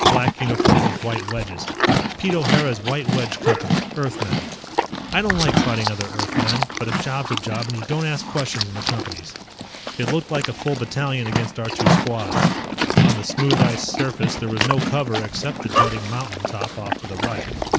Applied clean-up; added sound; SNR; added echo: none; Livestock, farm animals, working animals; -3 dB; none.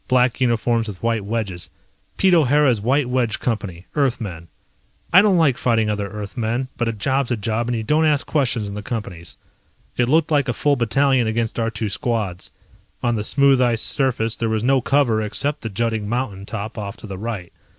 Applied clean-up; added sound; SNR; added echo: none; none; none; none.